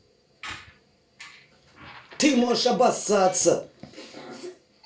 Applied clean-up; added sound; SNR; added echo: none; Squeak; 20 dB; reverberation time 0.3 s.